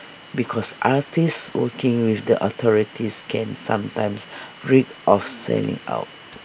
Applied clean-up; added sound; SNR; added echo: none; none; none; none.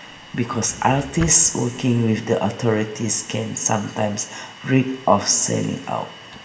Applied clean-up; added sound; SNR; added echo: none; Drawer open or close; 16 dB; reverberation time 0.8 s.